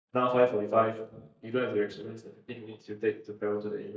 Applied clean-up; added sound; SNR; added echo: neural mask model DeepFilterNet 3.